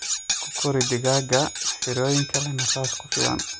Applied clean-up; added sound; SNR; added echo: none; Cutlery, silverware; 1 dB; none.